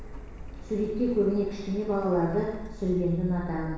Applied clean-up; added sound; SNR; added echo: none; Printer; 11 dB; reverberation time 1.1 s.